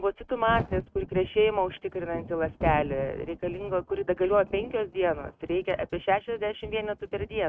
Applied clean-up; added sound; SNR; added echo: neural mask model RNNoise.